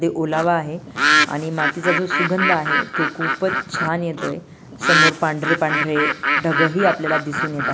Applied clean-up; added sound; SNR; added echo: none; Bird; -1 dB; none.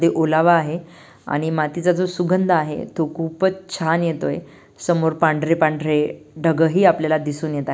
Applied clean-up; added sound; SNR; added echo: none; none; none; none.